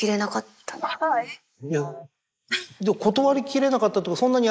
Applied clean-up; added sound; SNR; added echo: neural mask model Resemble Enhance denoiser.